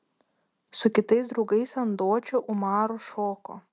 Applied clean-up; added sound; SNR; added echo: none; none; none; none.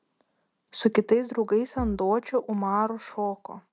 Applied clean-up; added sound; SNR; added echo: none; Bass drum; 11 dB; none.